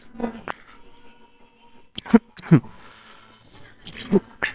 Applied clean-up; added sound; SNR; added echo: neural separator model SepFormer WHAMR!.